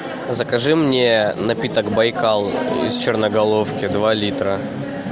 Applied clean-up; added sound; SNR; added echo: none; none; none; none.